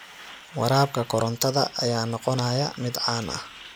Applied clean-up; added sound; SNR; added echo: none; Truck; 19 dB; none.